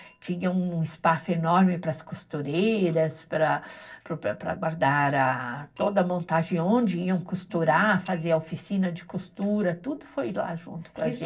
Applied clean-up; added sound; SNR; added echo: neural separator model SepFormer DNS4.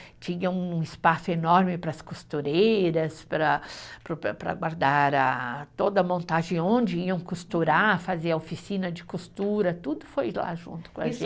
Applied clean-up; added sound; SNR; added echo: none; none; none; none.